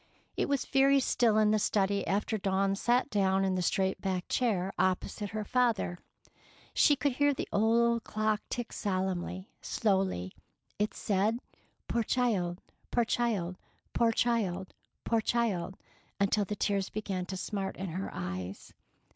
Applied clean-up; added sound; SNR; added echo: none; none; none; none.